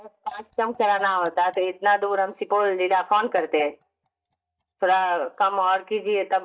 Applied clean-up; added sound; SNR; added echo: neural mask model DeepFilterNet 3.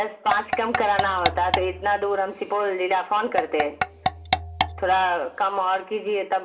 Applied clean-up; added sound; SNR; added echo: none; Tap / Percussion; 4 dB; reverberation time 1.7 s.